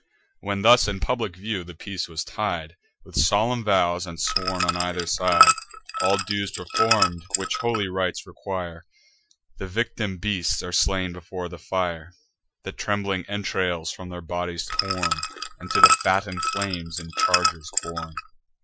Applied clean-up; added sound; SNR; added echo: classical method Wiener filter.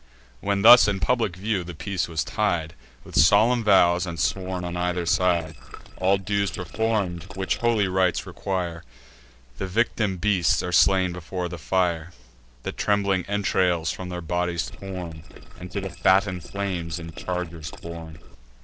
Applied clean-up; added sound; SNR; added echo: neural separator model SepFormer DNS4.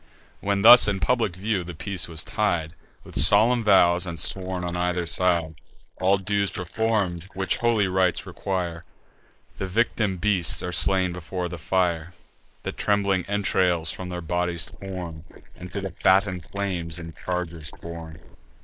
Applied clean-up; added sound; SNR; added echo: neural mask model Resemble Enhance denoiser.